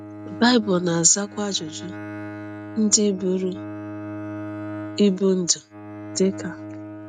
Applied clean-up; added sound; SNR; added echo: neural mask model RNNoise.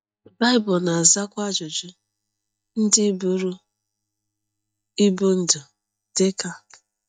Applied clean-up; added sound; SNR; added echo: neural mask model DeepFilterNet 3.